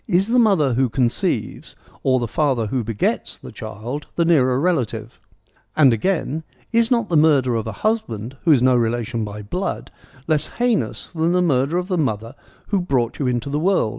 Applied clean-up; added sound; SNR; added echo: none; none; none; none.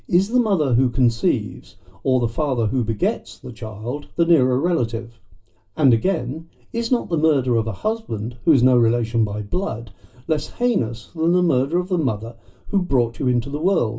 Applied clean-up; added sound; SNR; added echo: none; none; none; reverberation time 0.2 s.